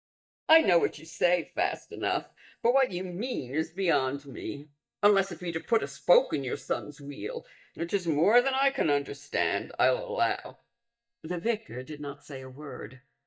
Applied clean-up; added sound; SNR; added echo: neural mask model DeepFilterNet 3.